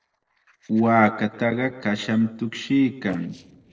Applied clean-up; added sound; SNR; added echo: neural separator model SepFormer DNS4.